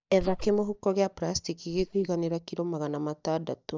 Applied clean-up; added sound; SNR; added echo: neural mask model DeepFilterNet 3.